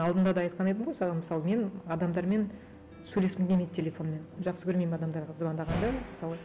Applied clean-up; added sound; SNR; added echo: none; none; none; none.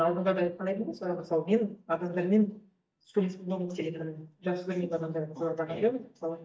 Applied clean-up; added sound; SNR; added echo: neural mask model DeepFilterNet 3.